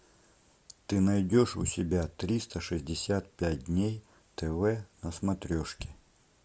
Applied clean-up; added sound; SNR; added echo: none; none; none; none.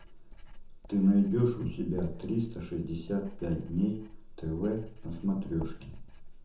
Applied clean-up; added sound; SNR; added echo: none; Writing; 12 dB; reverberation time 0.5 s.